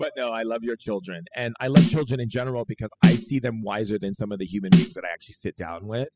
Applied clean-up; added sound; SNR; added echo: classical method spectral subtraction.